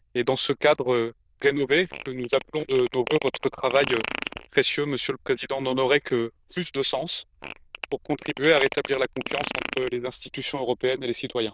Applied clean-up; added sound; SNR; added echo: neural diffusion model UNIVERSE++.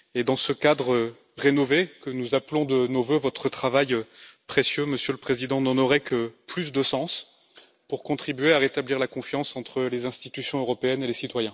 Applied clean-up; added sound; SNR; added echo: none; none; none; none.